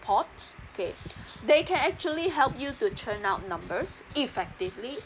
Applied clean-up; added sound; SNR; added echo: none; none; none; none.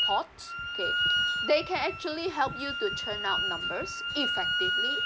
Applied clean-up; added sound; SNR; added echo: none; Wind instrument, woodwind instrument; -2 dB; none.